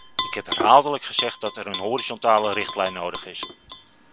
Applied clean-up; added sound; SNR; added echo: none; Tap / Glass; 7 dB; none.